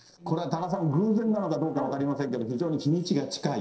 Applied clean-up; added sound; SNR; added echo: neural separator model SepFormer DNS4.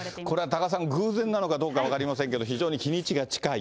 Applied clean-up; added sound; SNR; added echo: none; none; none; none.